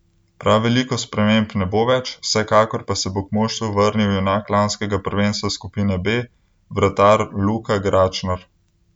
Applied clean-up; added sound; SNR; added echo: none; none; none; none.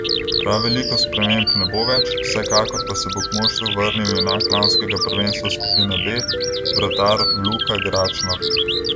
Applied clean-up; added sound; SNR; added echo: none; Bird vocalization, bird call, bird song + Piano; -2 dB; none.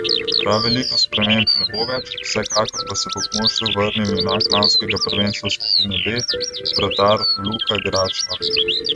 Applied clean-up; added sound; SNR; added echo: neural mask model RNNoise.